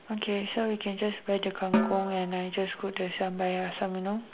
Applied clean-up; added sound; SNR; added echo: none; Snare drum; 4 dB; none.